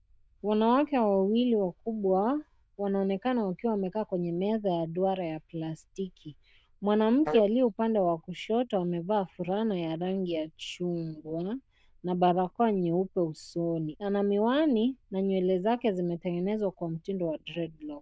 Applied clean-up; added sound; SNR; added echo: neural diffusion model UNIVERSE++.